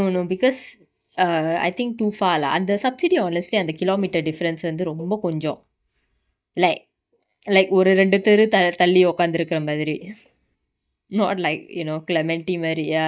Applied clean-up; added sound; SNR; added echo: neural mask model DeepFilterNet 3.